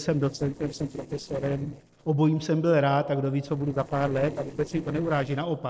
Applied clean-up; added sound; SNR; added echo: neural separator model SepFormer DNS4.